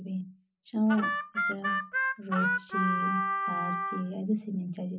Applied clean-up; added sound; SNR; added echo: none; Harmonica; -2 dB; reverberation time 0.4 s.